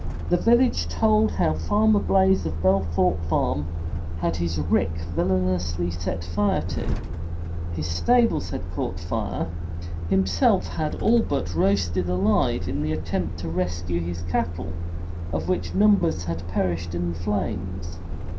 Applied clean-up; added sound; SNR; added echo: none; Truck; 3 dB; reverberation time 0.3 s.